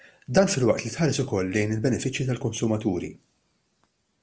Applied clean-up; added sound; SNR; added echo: none; none; none; none.